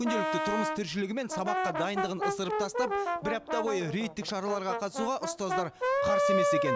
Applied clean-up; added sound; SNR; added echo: none; Brass instrument; -2 dB; none.